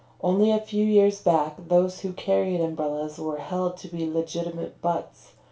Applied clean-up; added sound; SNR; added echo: none; none; none; reverberation time 0.3 s.